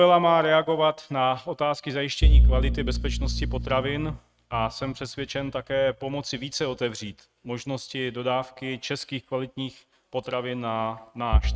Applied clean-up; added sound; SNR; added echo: neural mask model RNNoise.